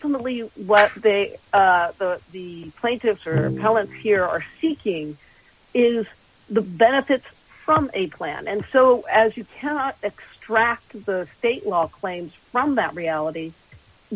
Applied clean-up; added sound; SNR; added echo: none; Bowed string instrument; 11 dB; none.